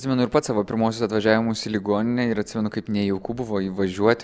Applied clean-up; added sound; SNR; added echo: none; none; none; none.